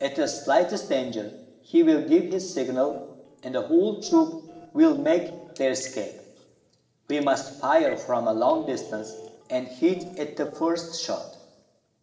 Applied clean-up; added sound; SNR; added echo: neural separator model SepFormer DNS4.